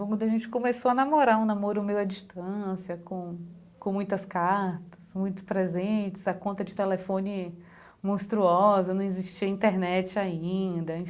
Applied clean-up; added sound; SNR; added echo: none; none; none; none.